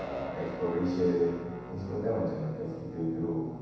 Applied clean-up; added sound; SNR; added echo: none; Guitar; 13 dB; reverberation time 0.7 s.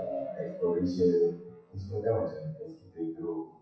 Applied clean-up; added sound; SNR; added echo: classical method WPE with log-MMSE.